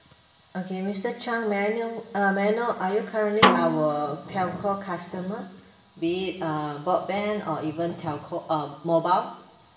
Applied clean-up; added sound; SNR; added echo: none; Snare drum; -1 dB; reverberation time 0.9 s.